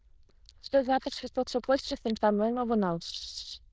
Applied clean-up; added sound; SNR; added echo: neural diffusion model UNIVERSE++.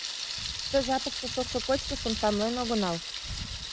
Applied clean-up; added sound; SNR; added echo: none; Thunder; 4 dB; none.